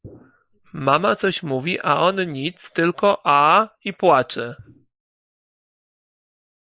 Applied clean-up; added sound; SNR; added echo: neural mask model Resemble Enhance denoiser.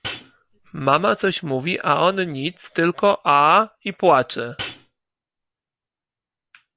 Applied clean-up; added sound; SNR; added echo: none; Hi-hat; 12 dB; none.